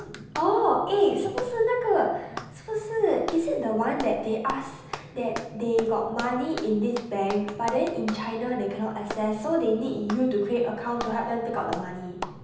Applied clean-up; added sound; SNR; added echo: none; Clapping; 14 dB; reverberation time 0.9 s.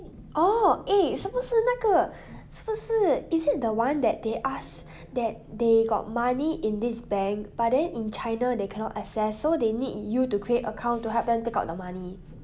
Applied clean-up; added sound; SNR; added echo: none; none; none; none.